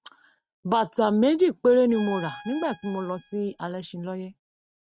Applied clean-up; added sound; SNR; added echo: neural mask model RNNoise.